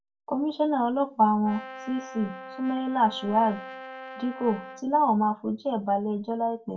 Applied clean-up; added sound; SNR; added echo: none; Brass instrument; 14 dB; reverberation time 0.2 s.